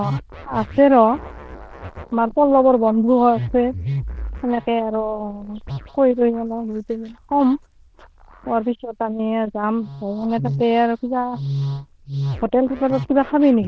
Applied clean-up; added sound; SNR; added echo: neural diffusion model UNIVERSE++.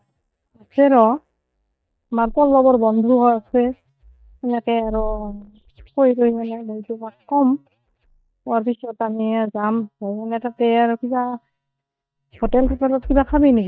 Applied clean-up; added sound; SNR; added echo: neural mask model DeepFilterNet 3.